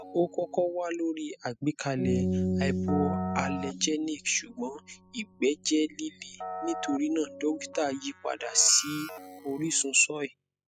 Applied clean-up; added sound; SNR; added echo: classical method spectral subtraction.